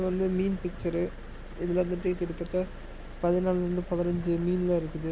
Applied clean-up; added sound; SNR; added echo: none; Motor vehicle (road) / Engine; 12 dB; none.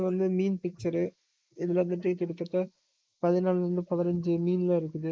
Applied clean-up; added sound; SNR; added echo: neural mask model Resemble Enhance denoiser.